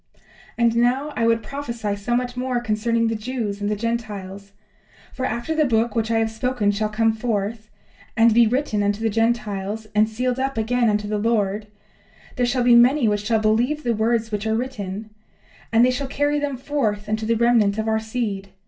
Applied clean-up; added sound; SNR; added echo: none; none; none; reverberation time 0.2 s.